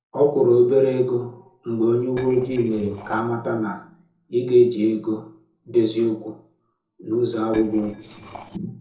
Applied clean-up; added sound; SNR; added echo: neural separator model SepFormer DNS4.